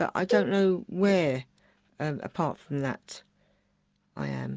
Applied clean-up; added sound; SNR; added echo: none; Cowbell; 6 dB; none.